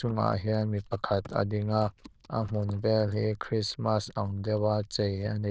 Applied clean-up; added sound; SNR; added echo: neural diffusion model UNIVERSE++.